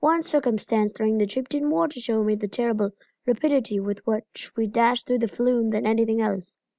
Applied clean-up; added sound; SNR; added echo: none; none; none; none.